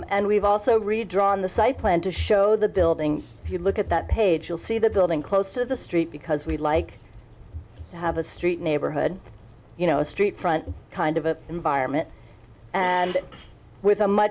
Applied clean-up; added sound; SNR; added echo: none; none; none; none.